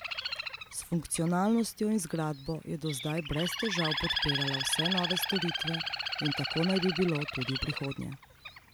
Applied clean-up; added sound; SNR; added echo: none; Bird; 4 dB; none.